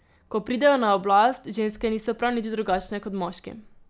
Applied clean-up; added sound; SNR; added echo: none; none; none; none.